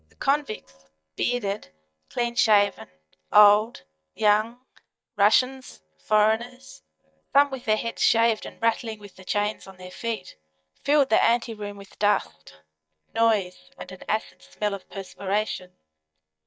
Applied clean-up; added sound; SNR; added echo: neural mask model DeepFilterNet 3.